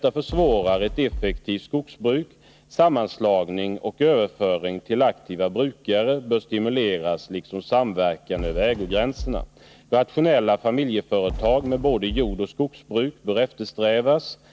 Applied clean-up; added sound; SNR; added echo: none; Fireworks; 10 dB; none.